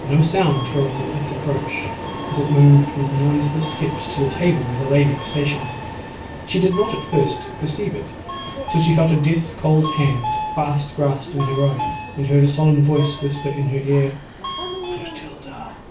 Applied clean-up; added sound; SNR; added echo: none; Subway, metro, underground; 9 dB; reverberation time 0.3 s.